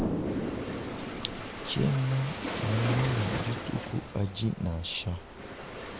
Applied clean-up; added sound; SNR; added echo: none; Waves, surf + Explosion; 3 dB; none.